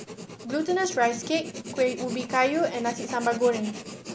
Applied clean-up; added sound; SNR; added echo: none; Writing; 11 dB; none.